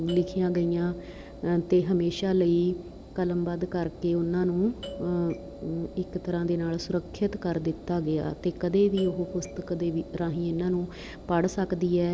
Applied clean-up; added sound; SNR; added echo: none; Doorbell + Engine; 15 dB; none.